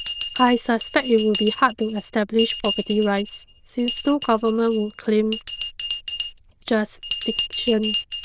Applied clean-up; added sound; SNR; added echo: neural diffusion model UNIVERSE++.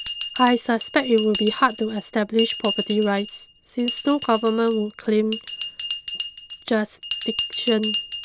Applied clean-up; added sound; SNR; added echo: none; Bell; 2 dB; none.